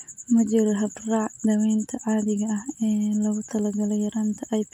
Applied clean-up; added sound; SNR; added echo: none; none; none; none.